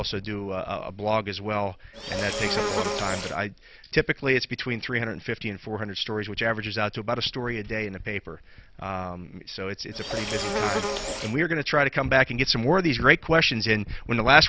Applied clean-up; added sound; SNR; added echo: none; Insect; 3 dB; none.